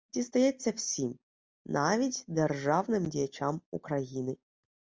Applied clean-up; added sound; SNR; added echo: none; none; none; none.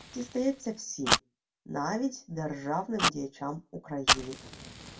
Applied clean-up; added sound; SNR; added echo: none; Fire; -1 dB; reverberation time 0.2 s.